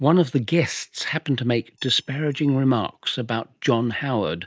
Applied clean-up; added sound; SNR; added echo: neural mask model DeepFilterNet 3.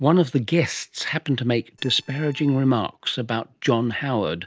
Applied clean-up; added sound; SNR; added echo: neural separator model SepFormer DNS4.